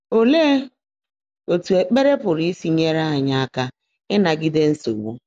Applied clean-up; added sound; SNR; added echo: none; none; none; none.